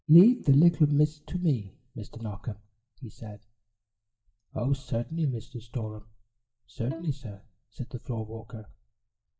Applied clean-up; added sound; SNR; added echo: neural mask model DeepFilterNet 3.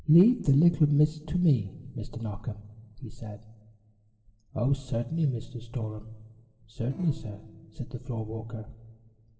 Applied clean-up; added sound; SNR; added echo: neural separator model SepFormer DNS4.